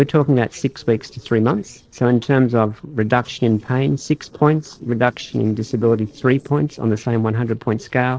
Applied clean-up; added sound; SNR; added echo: neural separator model SepFormer DNS4.